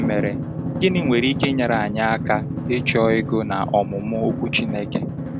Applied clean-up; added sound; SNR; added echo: none; Drum; 4 dB; none.